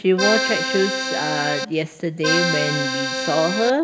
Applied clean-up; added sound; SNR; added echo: none; Accordion; 1 dB; reverberation time 0.8 s.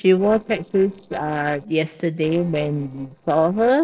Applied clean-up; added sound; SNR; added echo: neural separator model SepFormer DNS4.